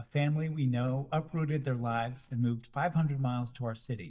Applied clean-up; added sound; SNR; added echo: neural mask model DeepFilterNet 3.